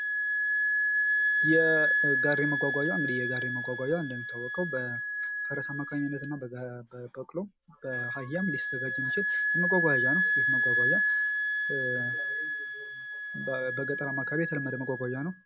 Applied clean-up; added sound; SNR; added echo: none; Wind instrument, woodwind instrument; -4 dB; none.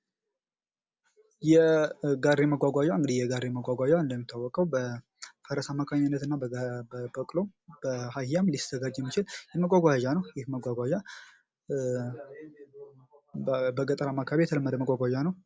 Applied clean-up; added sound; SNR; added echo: none; none; none; none.